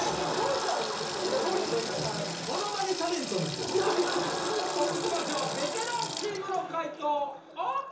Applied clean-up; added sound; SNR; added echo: none; Sink (filling or washing); 8 dB; reverberation time 0.7 s.